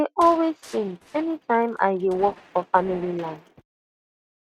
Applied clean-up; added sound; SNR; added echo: neural mask model RNNoise.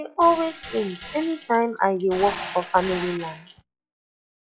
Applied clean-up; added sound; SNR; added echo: classical method log-MMSE.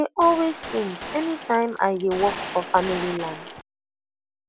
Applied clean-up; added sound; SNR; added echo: none; Gunshot, gunfire; 10 dB; none.